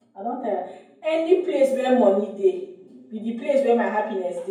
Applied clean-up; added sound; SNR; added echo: none; none; none; reverberation time 0.9 s.